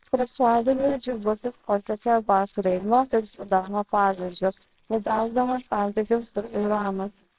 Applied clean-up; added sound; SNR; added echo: neural separator model SepFormer WHAMR!.